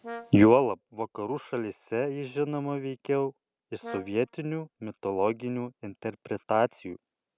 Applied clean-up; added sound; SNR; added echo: none; Brass instrument; 18 dB; none.